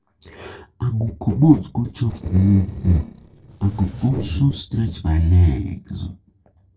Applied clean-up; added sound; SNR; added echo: neural separator model SepFormer DNS4.